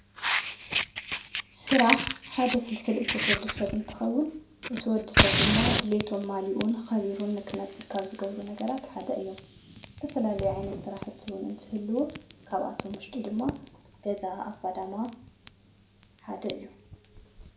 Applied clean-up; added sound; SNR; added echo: none; Fire; 2 dB; reverberation time 0.4 s.